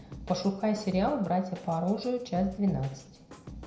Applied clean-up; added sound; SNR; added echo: none; Drum kit; 17 dB; reverberation time 0.5 s.